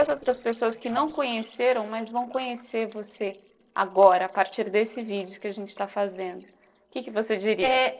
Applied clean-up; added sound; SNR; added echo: neural separator model SepFormer DNS4.